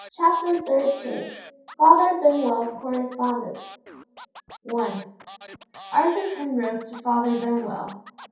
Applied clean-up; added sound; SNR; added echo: none; Scratching (performance technique); 20 dB; reverberation time 0.6 s.